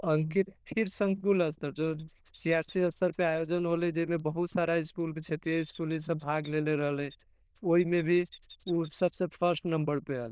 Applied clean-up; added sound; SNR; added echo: neural diffusion model UNIVERSE++.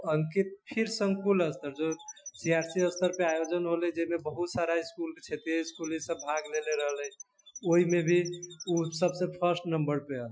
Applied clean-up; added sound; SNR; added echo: classical method Wiener filter.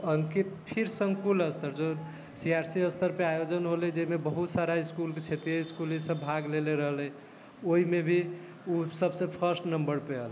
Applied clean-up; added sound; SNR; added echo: none; none; none; none.